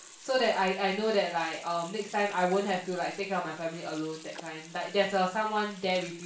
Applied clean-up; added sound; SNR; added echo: none; Sink (filling or washing) / Water tap, faucet; 20 dB; reverberation time 0.3 s.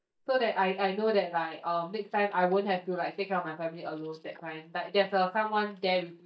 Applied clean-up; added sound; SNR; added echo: neural mask model DeepFilterNet 3.